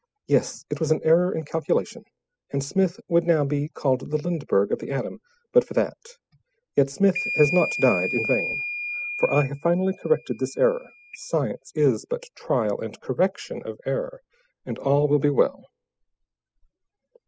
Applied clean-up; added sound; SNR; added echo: classical method spectral subtraction.